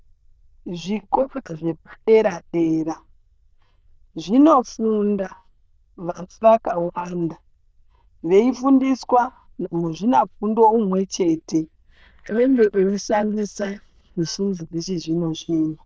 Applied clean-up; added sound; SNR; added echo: neural diffusion model UNIVERSE++.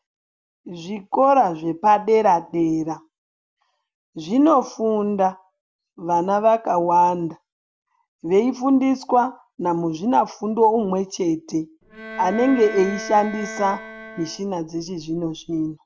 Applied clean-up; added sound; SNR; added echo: none; Bowed string instrument; 13 dB; none.